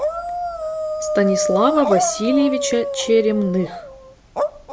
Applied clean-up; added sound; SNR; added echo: none; Dog; 3 dB; none.